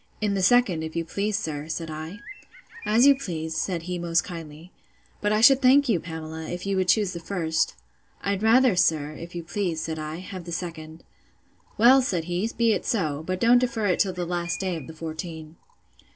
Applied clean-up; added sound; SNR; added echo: none; Bird; 18 dB; none.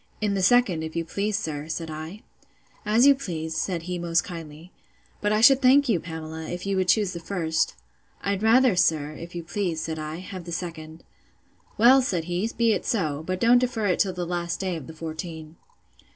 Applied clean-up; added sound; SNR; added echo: none; none; none; none.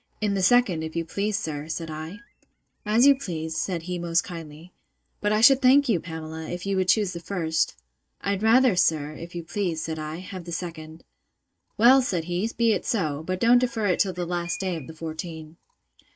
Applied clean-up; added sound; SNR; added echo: neural mask model RNNoise.